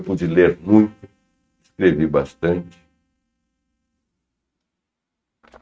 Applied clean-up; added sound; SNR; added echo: neural mask model RNNoise.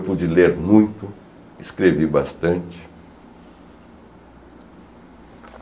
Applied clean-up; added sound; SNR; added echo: none; none; none; none.